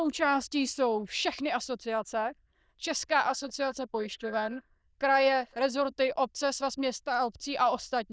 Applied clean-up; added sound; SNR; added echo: neural diffusion model UNIVERSE++.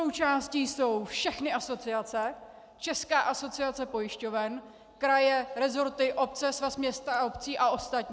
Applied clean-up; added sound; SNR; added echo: none; none; none; none.